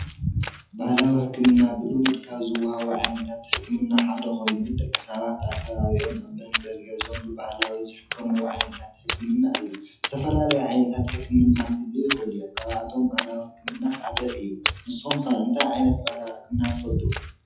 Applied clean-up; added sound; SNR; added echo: classical method WPE with log-MMSE.